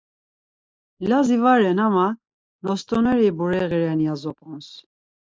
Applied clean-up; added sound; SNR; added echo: neural mask model Resemble Enhance denoiser.